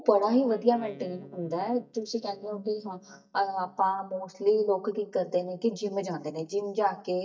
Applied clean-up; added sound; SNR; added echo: neural mask model DeepFilterNet 3.